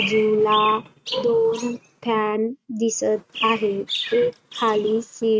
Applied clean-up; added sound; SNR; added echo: neural mask model RNNoise.